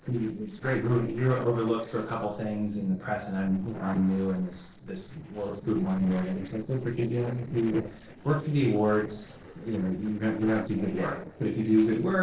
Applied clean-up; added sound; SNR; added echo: neural separator model SepFormer DNS4.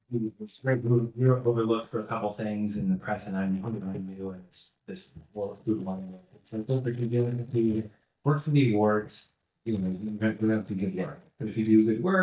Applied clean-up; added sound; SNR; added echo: neural mask model DeepFilterNet 3.